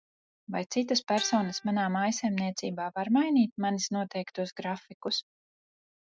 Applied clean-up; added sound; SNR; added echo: classical method spectral subtraction.